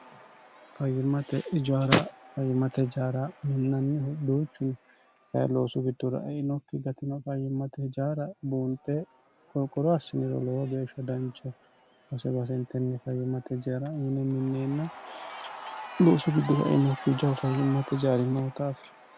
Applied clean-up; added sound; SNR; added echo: none; Crowd / Cheering; 18 dB; none.